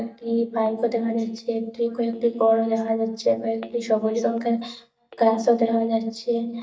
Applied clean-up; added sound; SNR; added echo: neural mask model DeepFilterNet 3.